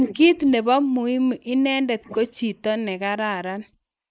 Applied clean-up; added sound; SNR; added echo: neural mask model Resemble Enhance denoiser.